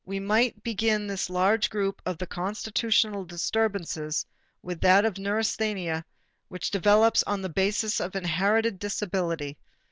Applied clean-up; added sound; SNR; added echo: none; none; none; none.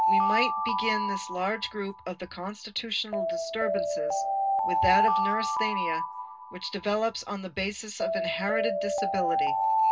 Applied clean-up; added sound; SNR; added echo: none; Alarm; -4 dB; reverberation time 0.2 s.